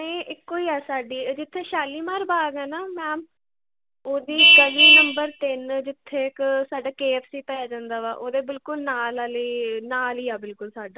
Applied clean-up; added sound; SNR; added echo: none; Vehicle horn, car horn, honking; -3 dB; none.